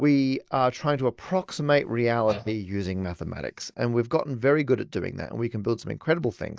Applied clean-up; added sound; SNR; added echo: neural mask model DeepFilterNet 3.